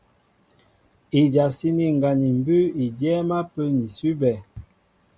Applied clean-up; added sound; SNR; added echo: none; none; none; none.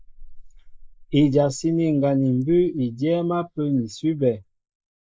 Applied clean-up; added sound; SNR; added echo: neural mask model Resemble Enhance denoiser.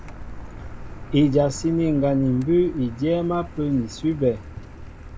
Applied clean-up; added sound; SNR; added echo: none; Car; 13 dB; none.